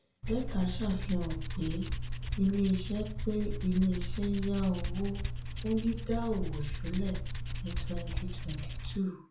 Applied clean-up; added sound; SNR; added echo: none; Tools; 1 dB; reverberation time 0.4 s.